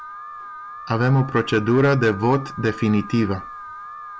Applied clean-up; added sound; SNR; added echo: none; Alarm; 14 dB; none.